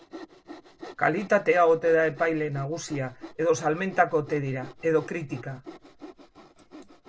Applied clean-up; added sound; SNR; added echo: none; Sawing; 19 dB; none.